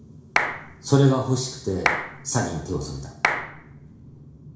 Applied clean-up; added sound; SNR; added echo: none; Clapping; 4 dB; reverberation time 0.7 s.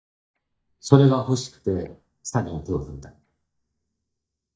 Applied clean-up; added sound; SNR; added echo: neural mask model DeepFilterNet 3.